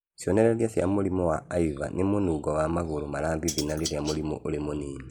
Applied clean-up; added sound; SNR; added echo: neural mask model Resemble Enhance denoiser.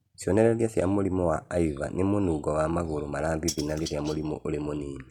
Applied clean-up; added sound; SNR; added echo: neural mask model RNNoise.